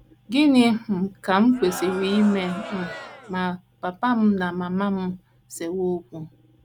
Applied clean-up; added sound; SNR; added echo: none; Crowd; 12 dB; none.